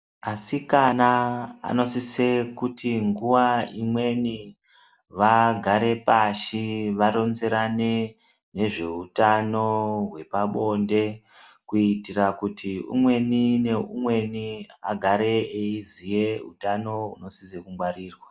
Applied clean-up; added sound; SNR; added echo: none; none; none; none.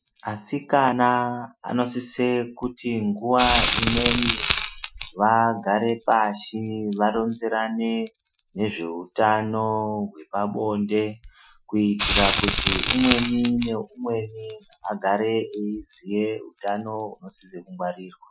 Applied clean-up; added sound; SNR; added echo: classical method Wiener filter.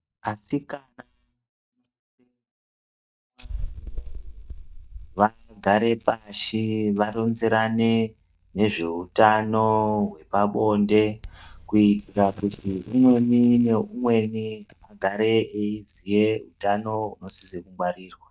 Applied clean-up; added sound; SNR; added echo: neural mask model DeepFilterNet 3.